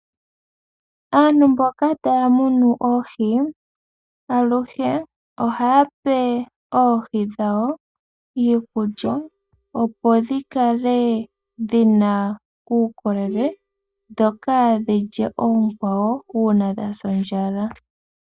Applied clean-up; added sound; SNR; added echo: neural mask model DeepFilterNet 3.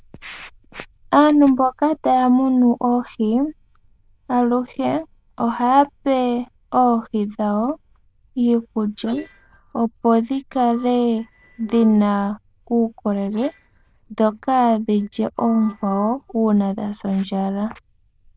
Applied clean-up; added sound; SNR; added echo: neural diffusion model UNIVERSE++.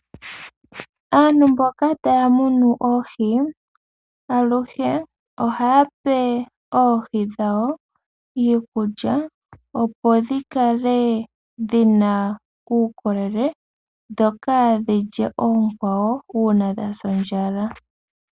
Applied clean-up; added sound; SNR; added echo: none; none; none; none.